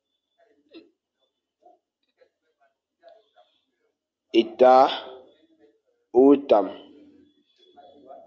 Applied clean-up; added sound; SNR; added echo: none; none; none; none.